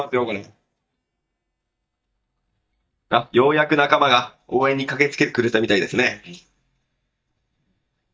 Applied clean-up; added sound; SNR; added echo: neural mask model DeepFilterNet 3.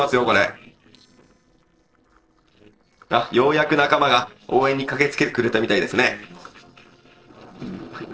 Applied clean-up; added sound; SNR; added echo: neural separator model SepFormer DNS4.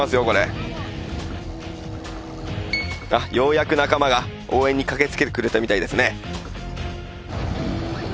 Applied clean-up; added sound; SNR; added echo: none; none; none; none.